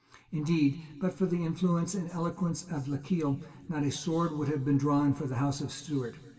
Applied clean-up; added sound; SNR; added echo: none; none; none; reverberation time 2.0 s.